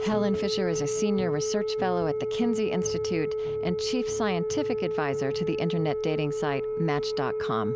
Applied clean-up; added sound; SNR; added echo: none; Telephone; 0 dB; none.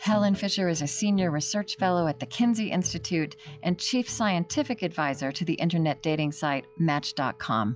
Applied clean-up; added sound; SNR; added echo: classical method log-MMSE.